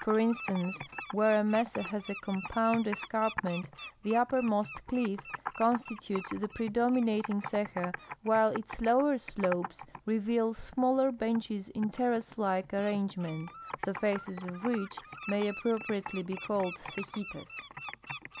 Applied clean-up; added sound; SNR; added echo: none; Bird + Computer keyboard; 13 dB; none.